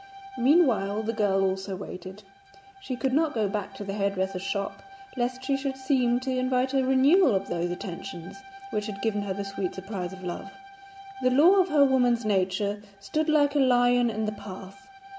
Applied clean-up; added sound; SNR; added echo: none; Bowed string instrument; 18 dB; none.